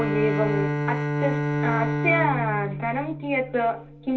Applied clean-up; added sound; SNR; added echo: none; Bowed string instrument; 0 dB; reverberation time 0.3 s.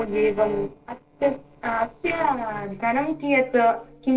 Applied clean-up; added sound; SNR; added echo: neural separator model SepFormer DNS4.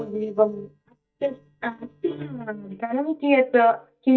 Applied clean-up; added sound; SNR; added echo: neural mask model DeepFilterNet 3.